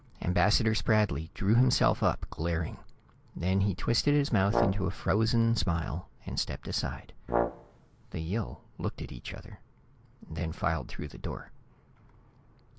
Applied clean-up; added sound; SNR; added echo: none; Brass instrument; 3 dB; none.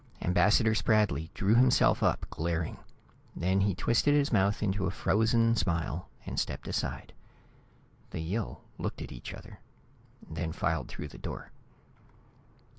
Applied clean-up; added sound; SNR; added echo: none; none; none; none.